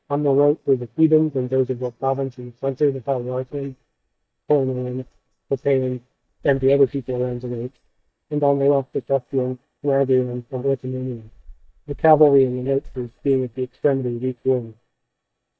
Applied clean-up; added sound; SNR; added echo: neural mask model DeepFilterNet 3.